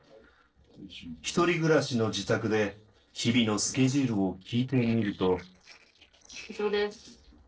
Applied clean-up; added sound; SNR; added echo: neural separator model SepFormer DNS4.